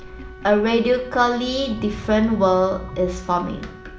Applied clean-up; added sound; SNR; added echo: none; Sink (filling or washing) + Wind instrument, woodwind instrument; 18 dB; none.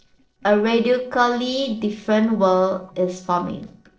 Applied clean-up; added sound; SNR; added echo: neural separator model SepFormer DNS4.